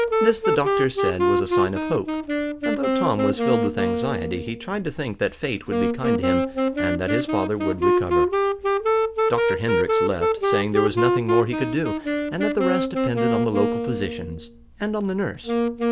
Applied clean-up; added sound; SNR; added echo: none; Wind instrument, woodwind instrument; -3 dB; none.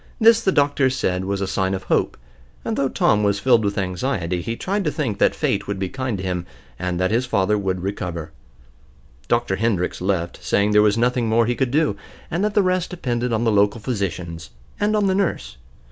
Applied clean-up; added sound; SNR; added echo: none; none; none; none.